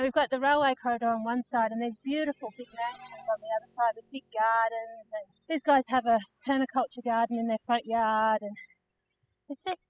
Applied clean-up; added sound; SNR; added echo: classical method spectral subtraction.